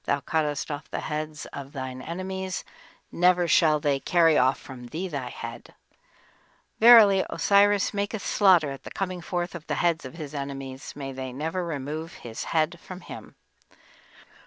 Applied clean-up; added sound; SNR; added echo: none; none; none; none.